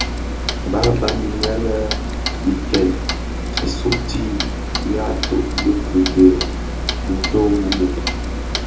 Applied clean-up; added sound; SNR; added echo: none; Clock; 2 dB; reverberation time 0.2 s.